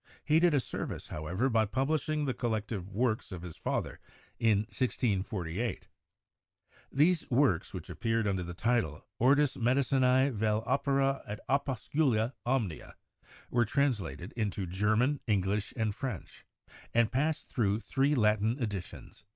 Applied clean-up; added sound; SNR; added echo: none; none; none; none.